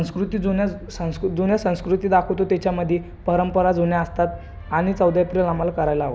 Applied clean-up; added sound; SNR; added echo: none; none; none; none.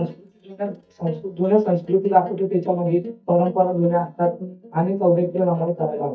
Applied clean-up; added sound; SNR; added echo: neural mask model DeepFilterNet 3.